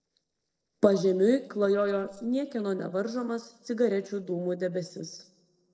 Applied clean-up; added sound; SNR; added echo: neural separator model SepFormer DNS4.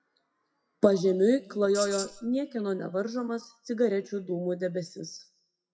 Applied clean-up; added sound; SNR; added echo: classical method WPE with log-MMSE.